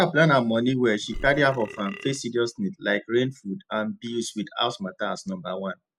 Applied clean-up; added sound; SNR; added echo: none; Burping, eructation; 13 dB; none.